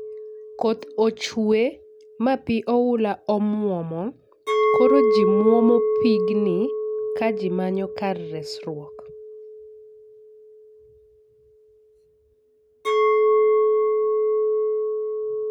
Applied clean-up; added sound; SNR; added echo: none; Chink, clink; -1 dB; none.